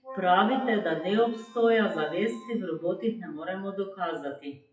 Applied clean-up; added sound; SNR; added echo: classical method WPE with log-MMSE.